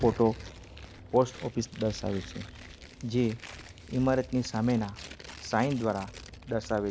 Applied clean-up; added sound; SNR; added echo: none; Tearing; 19 dB; none.